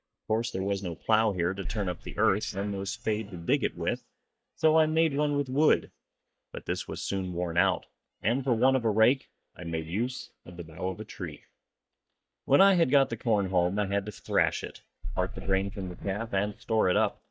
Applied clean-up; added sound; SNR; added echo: neural mask model DeepFilterNet 3.